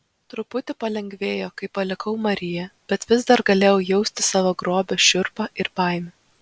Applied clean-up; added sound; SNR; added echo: none; none; none; none.